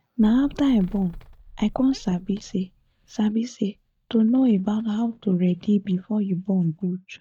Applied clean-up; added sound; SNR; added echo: neural mask model DeepFilterNet 3.